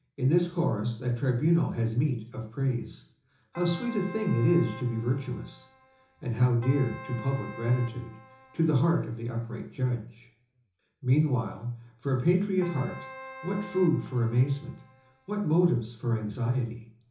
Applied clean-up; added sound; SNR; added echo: none; Keyboard (musical); 17 dB; reverberation time 0.7 s.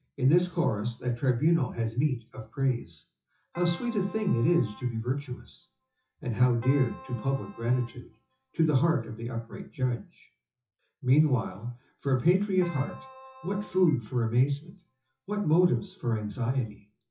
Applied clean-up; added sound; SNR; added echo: classical method WPE with log-MMSE.